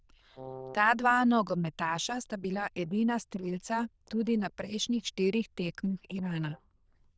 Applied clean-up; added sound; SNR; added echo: neural diffusion model UNIVERSE++.